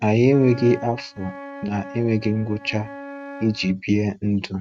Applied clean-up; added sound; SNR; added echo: neural mask model RNNoise.